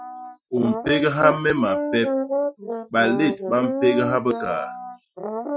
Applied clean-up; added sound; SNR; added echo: classical method Wiener filter.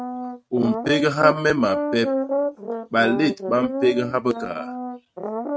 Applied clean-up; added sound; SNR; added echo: neural mask model RNNoise.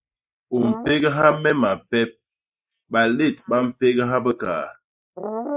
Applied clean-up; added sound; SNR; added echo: neural mask model Resemble Enhance denoiser.